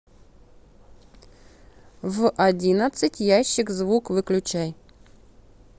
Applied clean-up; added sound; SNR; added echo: none; none; none; none.